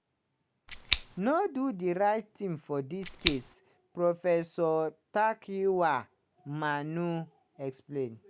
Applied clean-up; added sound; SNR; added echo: none; Scissors; -1 dB; none.